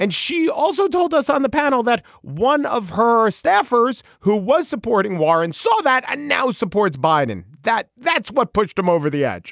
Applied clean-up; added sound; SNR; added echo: none; none; none; none.